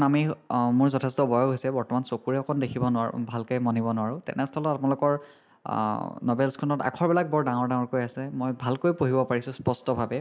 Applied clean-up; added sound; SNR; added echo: none; none; none; none.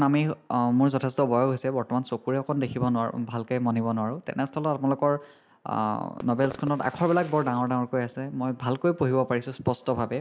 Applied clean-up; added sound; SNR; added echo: none; Fireworks; 19 dB; none.